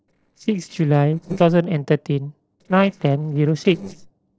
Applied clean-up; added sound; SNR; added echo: neural separator model SepFormer DNS4.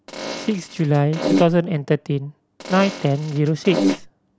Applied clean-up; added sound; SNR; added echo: none; Fart; 4 dB; none.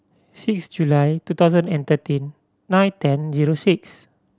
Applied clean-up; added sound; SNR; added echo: none; none; none; none.